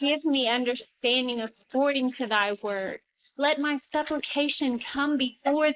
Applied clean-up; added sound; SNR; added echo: neural mask model Resemble Enhance denoiser.